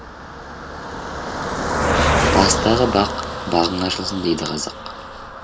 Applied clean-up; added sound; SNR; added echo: none; Car passing by; 0 dB; none.